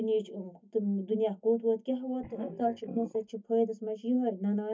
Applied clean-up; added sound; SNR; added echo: neural mask model DeepFilterNet 3.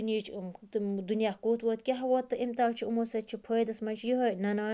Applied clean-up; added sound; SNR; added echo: none; none; none; none.